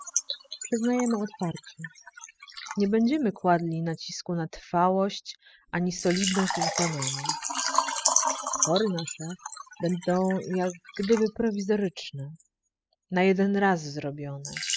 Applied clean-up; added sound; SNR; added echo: classical method spectral subtraction.